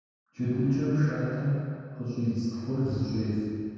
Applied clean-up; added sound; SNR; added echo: none; none; none; reverberation time 2.1 s.